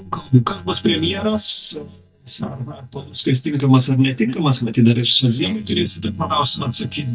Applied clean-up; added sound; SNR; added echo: neural mask model DeepFilterNet 3.